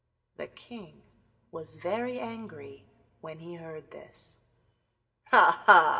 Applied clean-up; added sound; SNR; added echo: none; none; none; reverberation time 1.0 s.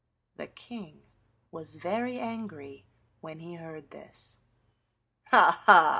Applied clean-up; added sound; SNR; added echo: none; none; none; none.